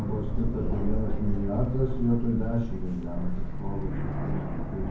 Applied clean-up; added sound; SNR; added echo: none; Aircraft; -2 dB; reverberation time 0.9 s.